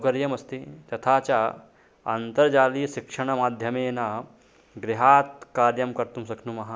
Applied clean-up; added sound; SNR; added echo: none; none; none; none.